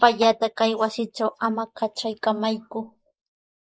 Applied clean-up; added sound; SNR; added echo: neural mask model Resemble Enhance denoiser.